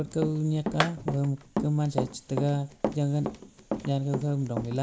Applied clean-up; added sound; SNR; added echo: none; Run; 5 dB; reverberation time 0.3 s.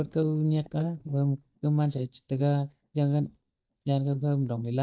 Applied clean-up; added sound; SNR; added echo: neural mask model DeepFilterNet 3.